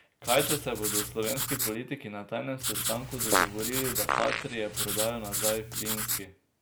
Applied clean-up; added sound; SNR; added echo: none; Fart + Writing; -2 dB; none.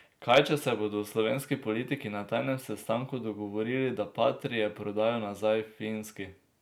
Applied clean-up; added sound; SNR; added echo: none; none; none; none.